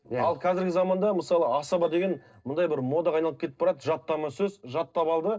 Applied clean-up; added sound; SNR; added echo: neural separator model SepFormer DNS4.